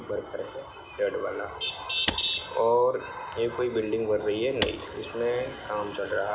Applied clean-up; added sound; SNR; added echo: none; Shatter / Crushing; 10 dB; reverberation time 0.9 s.